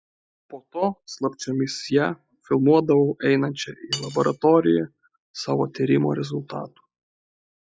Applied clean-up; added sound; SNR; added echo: classical method log-MMSE.